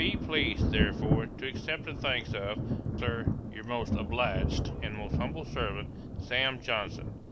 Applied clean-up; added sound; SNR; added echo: none; Thunder; -2 dB; none.